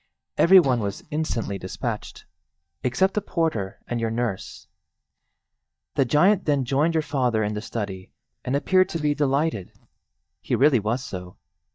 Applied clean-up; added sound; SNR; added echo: neural mask model DeepFilterNet 3.